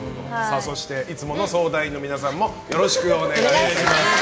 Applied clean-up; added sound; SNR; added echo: none; none; none; none.